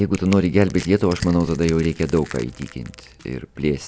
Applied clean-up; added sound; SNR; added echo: none; Crushing; 18 dB; none.